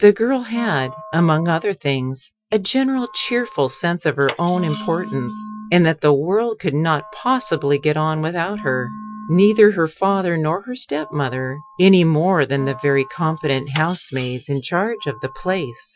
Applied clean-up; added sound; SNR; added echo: classical method Wiener filter.